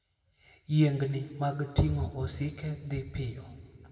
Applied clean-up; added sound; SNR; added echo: none; none; none; reverberation time 1.8 s.